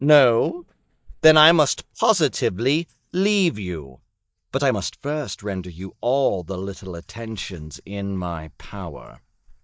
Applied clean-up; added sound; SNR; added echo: neural mask model DeepFilterNet 3.